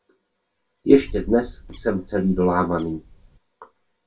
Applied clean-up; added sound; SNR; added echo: none; Bird; 15 dB; reverberation time 0.2 s.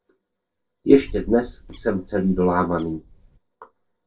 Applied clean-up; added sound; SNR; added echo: neural separator model SepFormer DNS4.